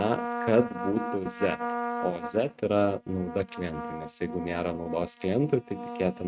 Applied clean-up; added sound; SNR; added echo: neural mask model RNNoise.